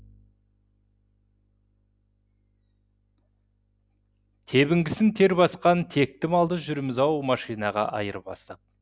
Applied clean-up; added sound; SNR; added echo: none; none; none; none.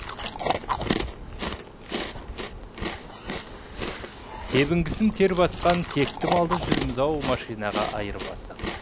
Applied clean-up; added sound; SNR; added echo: none; Chewing, mastication; 4 dB; none.